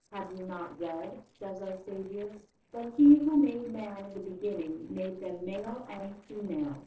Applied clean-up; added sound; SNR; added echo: neural separator model SepFormer DNS4.